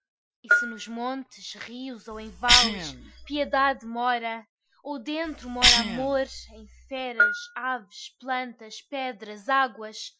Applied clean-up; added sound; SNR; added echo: classical method Wiener filter.